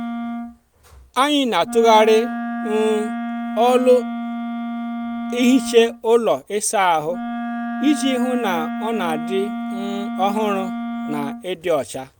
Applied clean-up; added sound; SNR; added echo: none; Wind instrument, woodwind instrument; 7 dB; none.